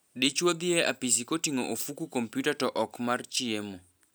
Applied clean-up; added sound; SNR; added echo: none; none; none; none.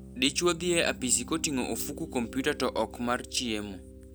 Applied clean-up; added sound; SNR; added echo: none; Piano; 13 dB; none.